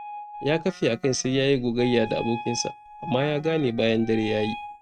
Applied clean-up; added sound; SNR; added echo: neural mask model RNNoise.